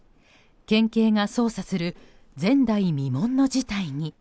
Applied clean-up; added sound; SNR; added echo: none; none; none; none.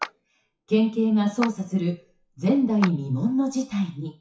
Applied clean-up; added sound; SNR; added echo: classical method WPE with log-MMSE.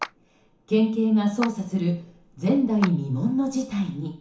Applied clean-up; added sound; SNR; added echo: none; Clapping; 17 dB; reverberation time 0.7 s.